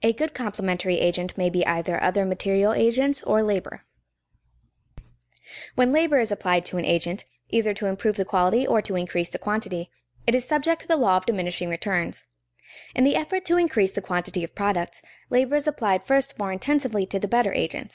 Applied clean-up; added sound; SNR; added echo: none; none; none; none.